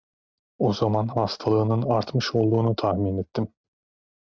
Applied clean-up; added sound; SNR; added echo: none; none; none; none.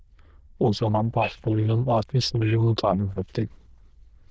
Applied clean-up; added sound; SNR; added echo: neural diffusion model UNIVERSE++.